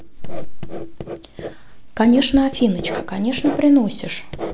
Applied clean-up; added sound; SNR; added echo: none; Writing; 14 dB; none.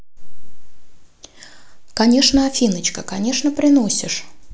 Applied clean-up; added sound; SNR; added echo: none; none; none; none.